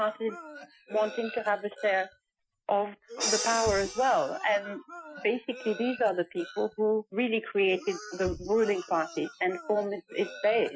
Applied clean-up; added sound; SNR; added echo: classical method Wiener filter.